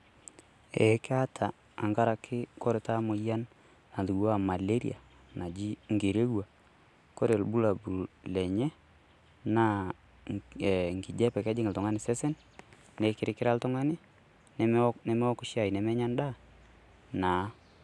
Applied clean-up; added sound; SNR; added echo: none; none; none; none.